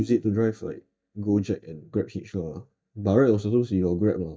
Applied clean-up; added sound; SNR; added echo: neural mask model DeepFilterNet 3.